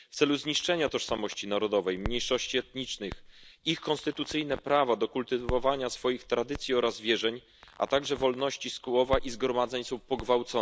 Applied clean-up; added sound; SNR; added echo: none; Crackle; 14 dB; none.